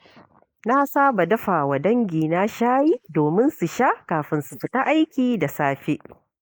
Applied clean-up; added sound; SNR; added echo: neural mask model Resemble Enhance denoiser.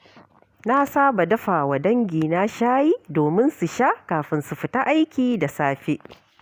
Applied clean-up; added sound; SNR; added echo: none; none; none; none.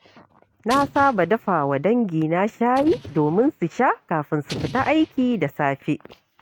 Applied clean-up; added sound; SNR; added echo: neural mask model RNNoise.